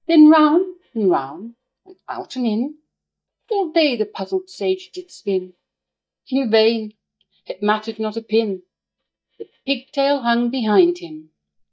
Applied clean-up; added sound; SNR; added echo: neural mask model DeepFilterNet 3.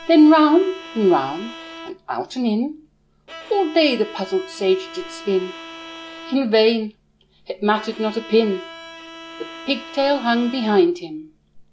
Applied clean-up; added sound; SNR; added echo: none; Bowed string instrument; 18 dB; none.